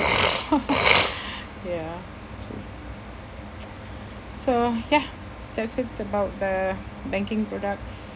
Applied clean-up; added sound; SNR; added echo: none; Burping, eructation; 1 dB; none.